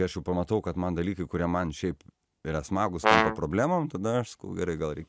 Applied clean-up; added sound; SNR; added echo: none; Brass instrument; -4 dB; none.